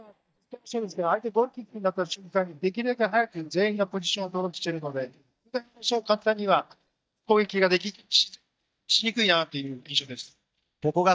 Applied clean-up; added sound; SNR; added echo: neural mask model DeepFilterNet 3.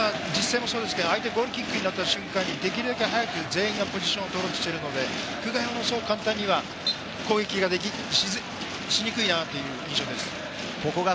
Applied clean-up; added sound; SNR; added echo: none; none; none; none.